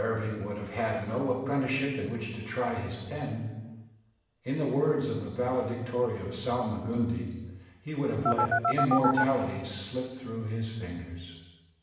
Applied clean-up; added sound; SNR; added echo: none; Telephone; -4 dB; reverberation time 1.1 s.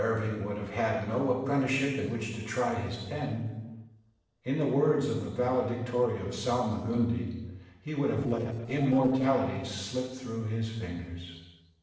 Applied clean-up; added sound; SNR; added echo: neural separator model SepFormer DNS4.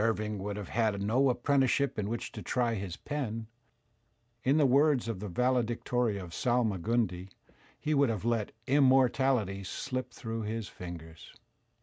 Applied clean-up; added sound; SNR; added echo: none; none; none; none.